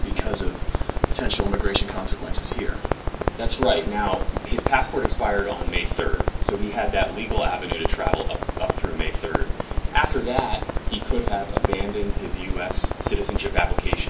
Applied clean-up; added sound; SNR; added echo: none; Crackle; -3 dB; reverberation time 0.3 s.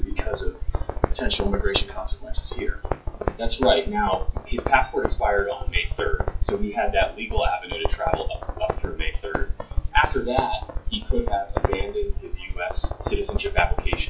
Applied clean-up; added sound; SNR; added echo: classical method WPE with log-MMSE.